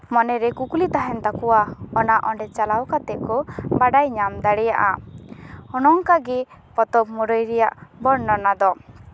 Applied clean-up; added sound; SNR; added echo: none; none; none; none.